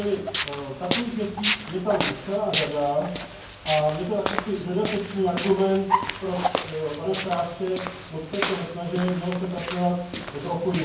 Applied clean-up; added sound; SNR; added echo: none; Walk, footsteps; 2 dB; reverberation time 0.9 s.